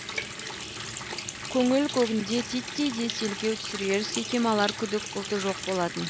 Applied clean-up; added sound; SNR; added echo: none; Water tap, faucet; 7 dB; none.